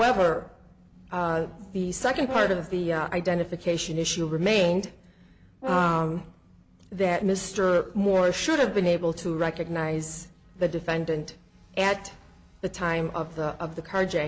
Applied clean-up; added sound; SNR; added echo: none; Brass instrument; 11 dB; none.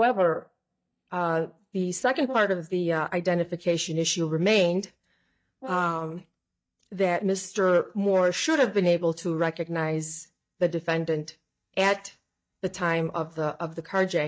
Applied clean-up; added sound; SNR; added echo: neural mask model DeepFilterNet 3.